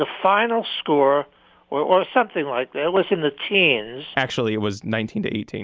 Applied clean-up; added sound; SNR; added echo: none; none; none; none.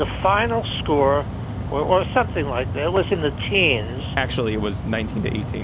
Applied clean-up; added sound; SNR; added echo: none; Mechanical fan; 6 dB; none.